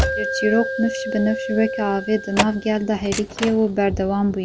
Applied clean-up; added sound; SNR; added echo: none; Alarm + Slam / Train; 5 dB; none.